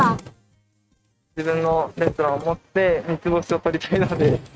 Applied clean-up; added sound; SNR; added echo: neural mask model RNNoise.